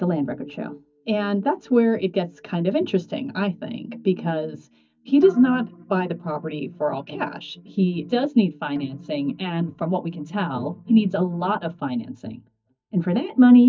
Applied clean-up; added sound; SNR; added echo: neural mask model DeepFilterNet 3.